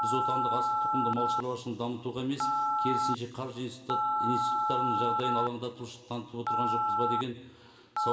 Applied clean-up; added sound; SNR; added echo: none; Telephone; -4 dB; reverberation time 1.7 s.